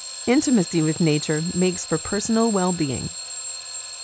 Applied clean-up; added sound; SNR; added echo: none; Alarm / Clock; 9 dB; none.